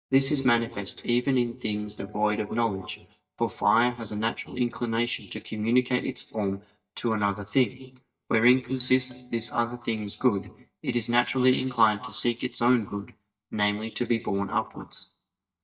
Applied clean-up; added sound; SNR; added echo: neural mask model DeepFilterNet 3.